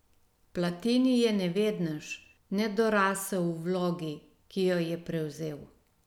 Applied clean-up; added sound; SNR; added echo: none; none; none; none.